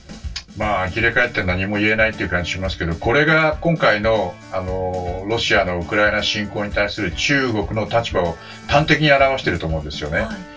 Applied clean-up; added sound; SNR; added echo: none; none; none; reverberation time 0.1 s.